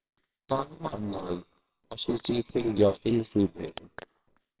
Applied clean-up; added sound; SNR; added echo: neural separator model SepFormer WHAMR!.